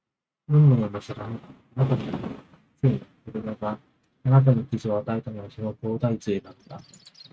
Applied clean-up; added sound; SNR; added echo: neural mask model RNNoise.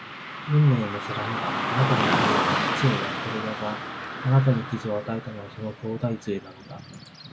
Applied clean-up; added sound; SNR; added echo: none; Car passing by / Traffic noise, roadway noise; 2 dB; none.